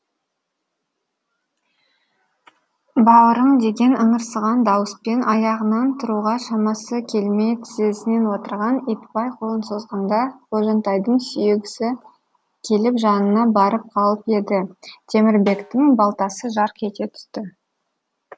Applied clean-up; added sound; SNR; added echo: none; Snare drum; 17 dB; none.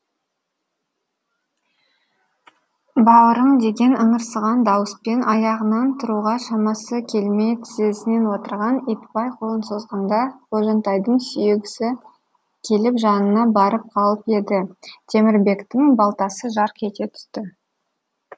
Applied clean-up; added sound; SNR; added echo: none; none; none; none.